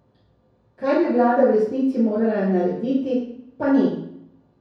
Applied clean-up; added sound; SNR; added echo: none; none; none; reverberation time 0.6 s.